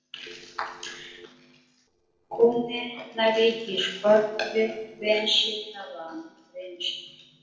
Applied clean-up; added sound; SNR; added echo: neural separator model SepFormer DNS4.